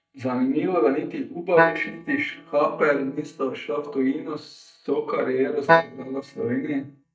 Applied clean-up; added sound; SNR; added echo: neural mask model DeepFilterNet 3.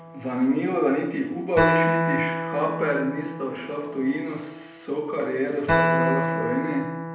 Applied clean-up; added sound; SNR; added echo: none; Acoustic guitar; 1 dB; reverberation time 0.7 s.